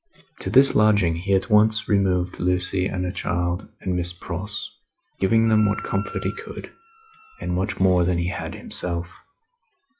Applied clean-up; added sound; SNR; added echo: classical method log-MMSE.